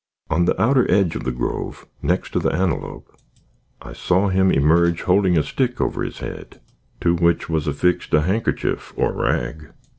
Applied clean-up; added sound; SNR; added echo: none; none; none; none.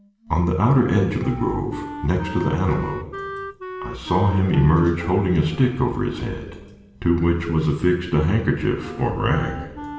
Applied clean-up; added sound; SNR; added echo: none; Wind instrument, woodwind instrument; 15 dB; reverberation time 1.1 s.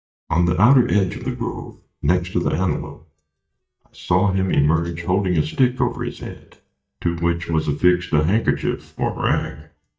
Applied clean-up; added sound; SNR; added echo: neural mask model DeepFilterNet 3.